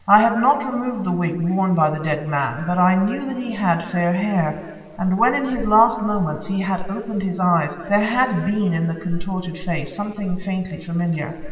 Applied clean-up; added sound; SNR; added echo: none; none; none; reverberation time 2.0 s.